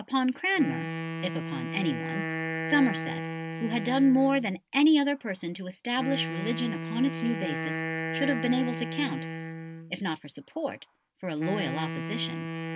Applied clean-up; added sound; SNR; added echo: none; Wind instrument, woodwind instrument; 6 dB; none.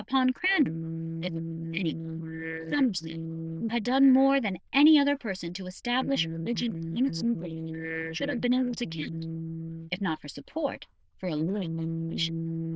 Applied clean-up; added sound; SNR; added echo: neural diffusion model UNIVERSE++.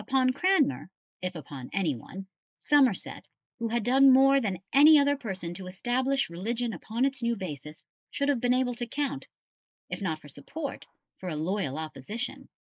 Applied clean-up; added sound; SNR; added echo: neural mask model Resemble Enhance denoiser.